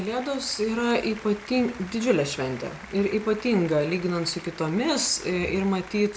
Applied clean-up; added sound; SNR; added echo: none; Applause; 18 dB; none.